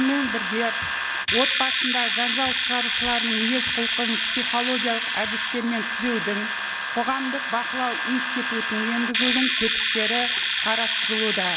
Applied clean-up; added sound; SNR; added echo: none; Domestic sounds, home sounds; -4 dB; none.